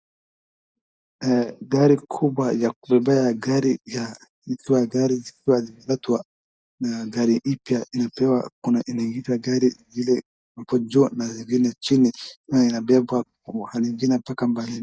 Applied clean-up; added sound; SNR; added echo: neural mask model DeepFilterNet 3.